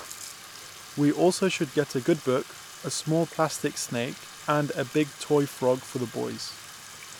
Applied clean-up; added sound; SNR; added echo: none; Bathtub (filling or washing); 16 dB; none.